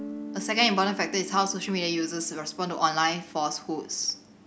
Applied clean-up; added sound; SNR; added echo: none; Guitar; 14 dB; none.